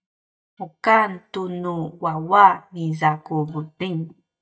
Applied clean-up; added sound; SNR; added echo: neural mask model DeepFilterNet 3.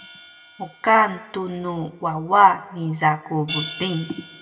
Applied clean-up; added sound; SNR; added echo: none; Hi-hat; 14 dB; reverberation time 1.0 s.